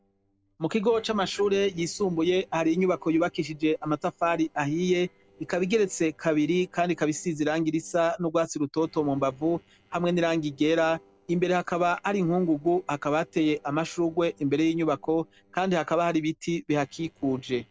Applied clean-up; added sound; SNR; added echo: neural separator model SepFormer DNS4.